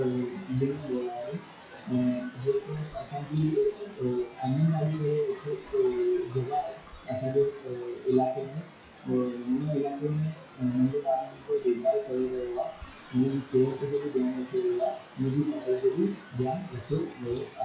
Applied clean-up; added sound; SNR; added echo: classical method WPE with log-MMSE.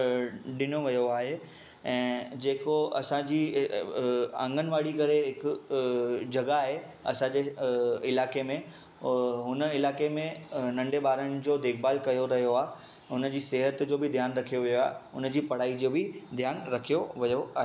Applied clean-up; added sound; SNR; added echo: none; none; none; none.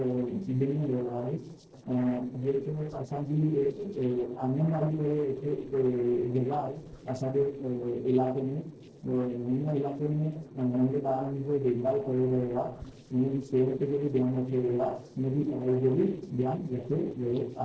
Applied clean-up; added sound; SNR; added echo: neural separator model SepFormer DNS4.